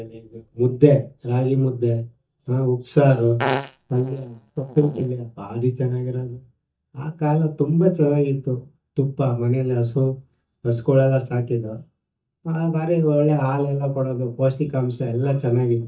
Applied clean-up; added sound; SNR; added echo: neural mask model DeepFilterNet 3.